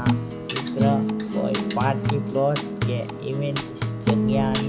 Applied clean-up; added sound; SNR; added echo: none; Acoustic guitar; -3 dB; reverberation time 1.2 s.